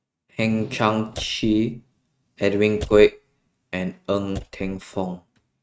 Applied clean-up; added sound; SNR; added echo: neural mask model RNNoise.